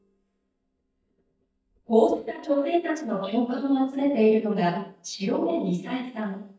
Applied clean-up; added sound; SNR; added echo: neural mask model DeepFilterNet 3.